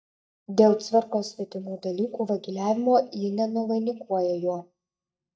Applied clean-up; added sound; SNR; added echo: neural mask model DeepFilterNet 3.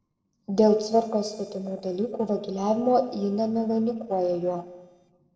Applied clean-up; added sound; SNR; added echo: neural separator model SepFormer DNS4.